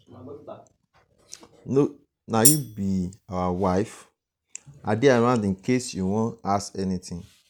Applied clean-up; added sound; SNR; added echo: none; Tambourine; -2 dB; none.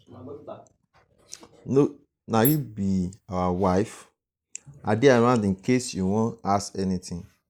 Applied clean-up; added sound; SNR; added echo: neural mask model Resemble Enhance denoiser.